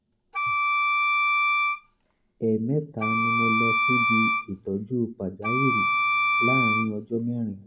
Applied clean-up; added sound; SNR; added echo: none; Wind instrument, woodwind instrument; -4 dB; reverberation time 1.3 s.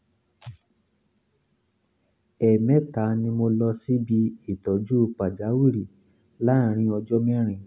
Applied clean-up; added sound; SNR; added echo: none; none; none; none.